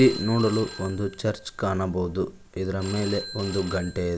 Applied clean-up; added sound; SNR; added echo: none; Telephone; 15 dB; none.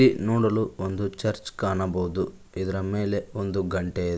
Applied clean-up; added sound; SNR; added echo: none; none; none; none.